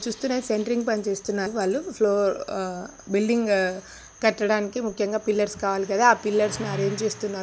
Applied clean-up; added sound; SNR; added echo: none; Engine starting; 19 dB; none.